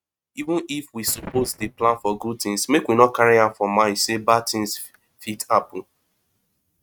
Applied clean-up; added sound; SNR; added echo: neural mask model RNNoise.